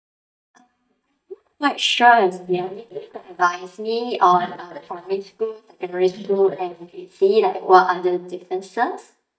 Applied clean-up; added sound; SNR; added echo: neural mask model DeepFilterNet 3.